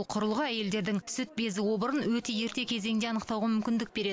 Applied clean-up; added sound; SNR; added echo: none; none; none; none.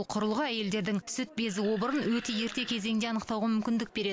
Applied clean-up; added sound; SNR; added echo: none; Animal; 16 dB; none.